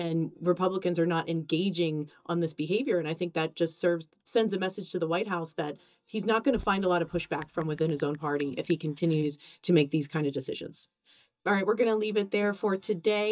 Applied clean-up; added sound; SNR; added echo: neural mask model DeepFilterNet 3.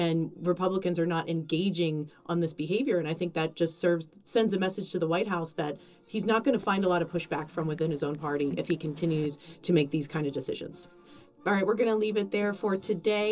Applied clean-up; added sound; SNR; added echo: neural separator model SepFormer DNS4.